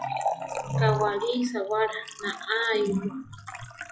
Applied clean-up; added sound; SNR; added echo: classical method log-MMSE.